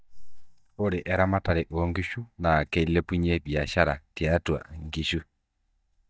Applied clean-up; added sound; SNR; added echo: neural mask model DeepFilterNet 3.